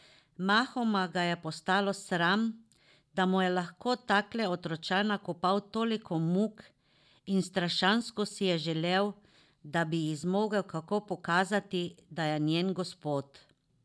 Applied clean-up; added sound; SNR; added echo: none; none; none; none.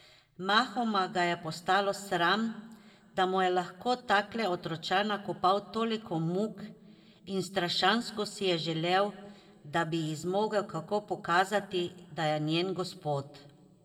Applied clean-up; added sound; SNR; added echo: none; none; none; reverberation time 0.9 s.